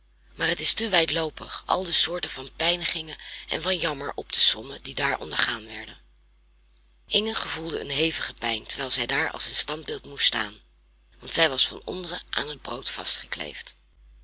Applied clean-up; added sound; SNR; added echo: none; none; none; none.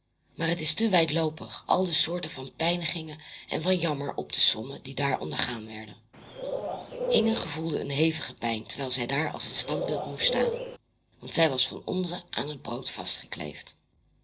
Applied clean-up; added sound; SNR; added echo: neural separator model SepFormer DNS4.